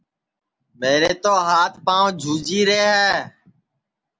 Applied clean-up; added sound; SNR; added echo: none; none; none; none.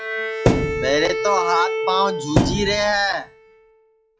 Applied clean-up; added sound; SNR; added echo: classical method log-MMSE.